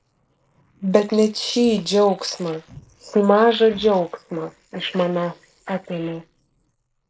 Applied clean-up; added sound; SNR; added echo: neural mask model Resemble Enhance denoiser.